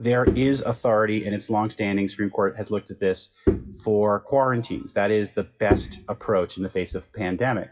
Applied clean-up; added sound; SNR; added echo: classical method WPE with log-MMSE.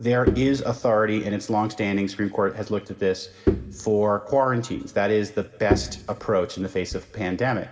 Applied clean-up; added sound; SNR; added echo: none; Bowed string instrument; 6 dB; reverberation time 2.3 s.